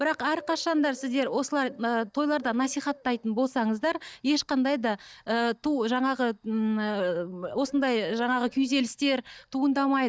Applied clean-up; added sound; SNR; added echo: neural mask model DeepFilterNet 3.